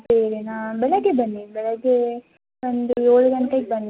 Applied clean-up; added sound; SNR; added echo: none; none; none; none.